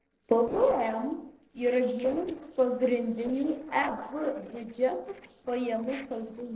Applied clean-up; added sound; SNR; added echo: neural separator model SepFormer DNS4.